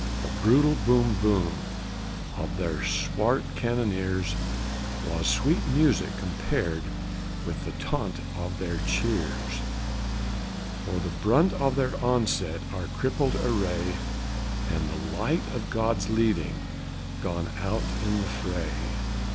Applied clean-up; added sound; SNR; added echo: none; Accelerating, revving, vroom; 2 dB; none.